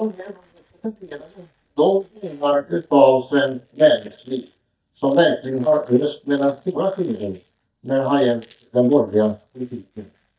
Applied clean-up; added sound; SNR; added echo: neural mask model DeepFilterNet 3.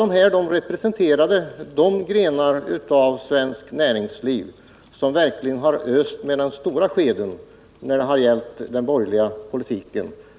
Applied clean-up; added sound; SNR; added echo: none; none; none; none.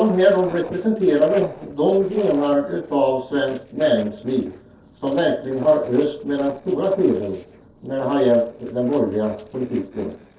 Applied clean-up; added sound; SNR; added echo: neural separator model SepFormer DNS4.